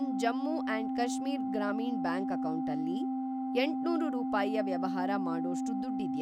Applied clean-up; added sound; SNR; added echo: none; Organ; -2 dB; none.